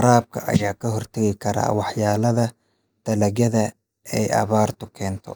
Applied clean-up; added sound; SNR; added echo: neural mask model DeepFilterNet 3.